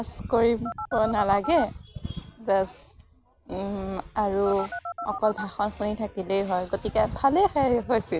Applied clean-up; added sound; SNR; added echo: none; Telephone; 8 dB; none.